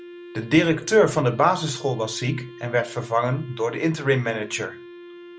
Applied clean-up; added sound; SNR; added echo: none; Wind instrument, woodwind instrument; 18 dB; none.